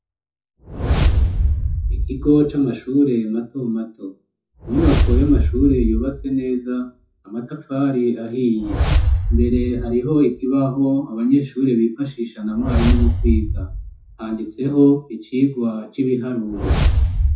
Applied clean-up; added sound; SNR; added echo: classical method WPE with log-MMSE.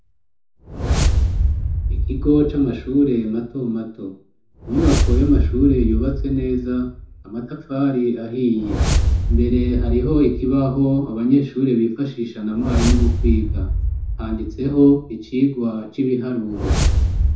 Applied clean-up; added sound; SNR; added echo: none; Whoosh, swoosh, swish; 1 dB; reverberation time 0.6 s.